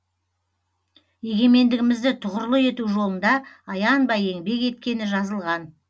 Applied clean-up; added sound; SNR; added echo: none; none; none; none.